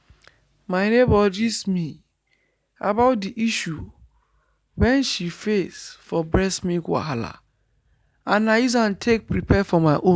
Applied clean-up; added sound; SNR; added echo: none; none; none; none.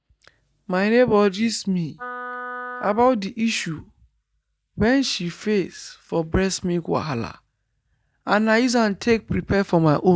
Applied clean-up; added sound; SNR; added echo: neural mask model DeepFilterNet 3.